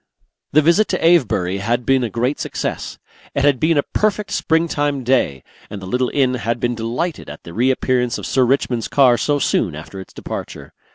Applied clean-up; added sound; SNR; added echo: none; none; none; none.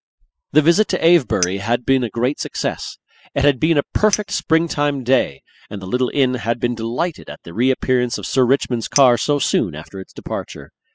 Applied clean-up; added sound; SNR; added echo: classical method spectral subtraction.